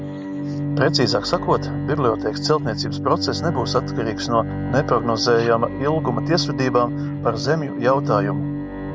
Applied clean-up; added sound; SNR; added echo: none; Bowed string instrument; 4 dB; none.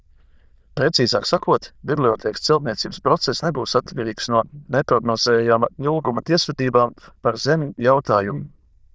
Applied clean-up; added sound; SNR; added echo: neural diffusion model UNIVERSE++.